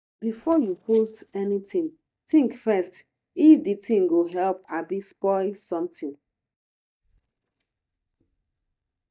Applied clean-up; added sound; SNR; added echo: neural mask model DeepFilterNet 3.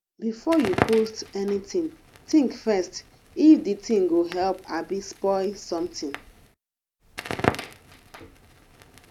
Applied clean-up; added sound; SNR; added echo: none; Crackle; 10 dB; none.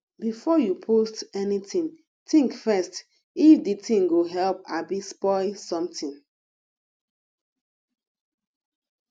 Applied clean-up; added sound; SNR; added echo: none; none; none; none.